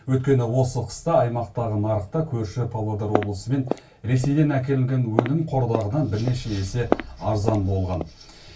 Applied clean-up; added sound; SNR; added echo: none; Walk, footsteps; 7 dB; reverberation time 0.2 s.